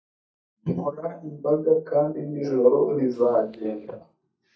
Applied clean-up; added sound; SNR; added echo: neural mask model DeepFilterNet 3.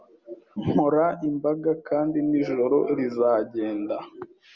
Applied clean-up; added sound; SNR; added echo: none; none; none; none.